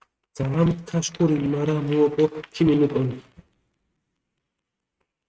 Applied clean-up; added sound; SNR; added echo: neural mask model RNNoise.